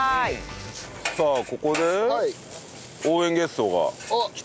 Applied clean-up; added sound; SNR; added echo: none; none; none; none.